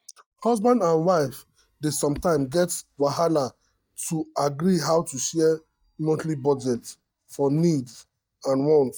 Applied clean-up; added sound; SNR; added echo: neural mask model DeepFilterNet 3.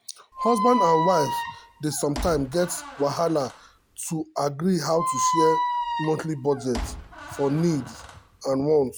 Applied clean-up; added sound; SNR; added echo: none; Squeak; 4 dB; none.